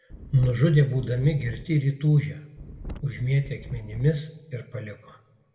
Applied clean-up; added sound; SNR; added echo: none; Wind; 14 dB; reverberation time 0.9 s.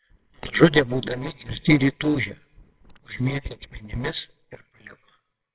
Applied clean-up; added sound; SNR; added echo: neural separator model SepFormer WHAMR!.